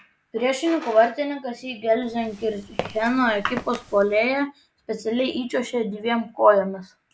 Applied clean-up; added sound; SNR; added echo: none; Walk, footsteps; 14 dB; none.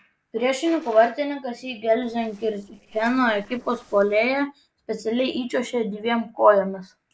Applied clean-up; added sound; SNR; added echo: neural separator model SepFormer DNS4.